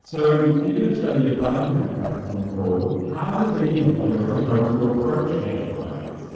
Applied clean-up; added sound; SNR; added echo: neural separator model SepFormer DNS4.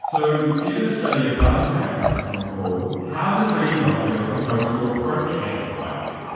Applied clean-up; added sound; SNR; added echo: none; Water tap, faucet; 5 dB; reverberation time 2.1 s.